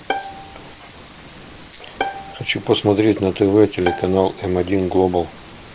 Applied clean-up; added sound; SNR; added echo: none; Bowed string instrument; 12 dB; none.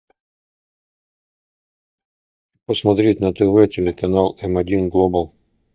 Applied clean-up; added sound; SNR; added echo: neural mask model DeepFilterNet 3.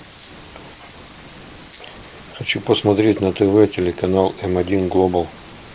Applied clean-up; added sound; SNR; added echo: none; none; none; none.